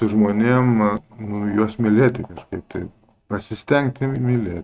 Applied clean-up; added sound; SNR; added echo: neural mask model RNNoise.